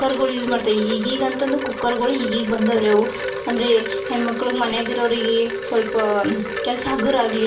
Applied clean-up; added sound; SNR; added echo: none; Wind chime; 6 dB; reverberation time 0.3 s.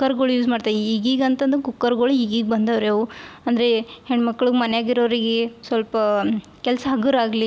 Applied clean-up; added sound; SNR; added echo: none; none; none; none.